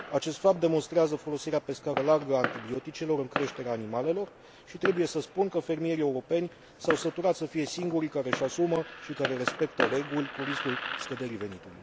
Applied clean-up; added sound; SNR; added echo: none; Fireworks; 9 dB; none.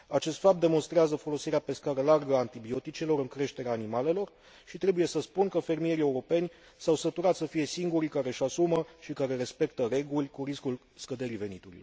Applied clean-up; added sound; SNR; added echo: none; none; none; none.